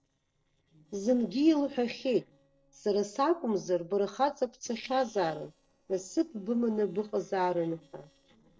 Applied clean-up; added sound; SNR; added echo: neural separator model SepFormer DNS4.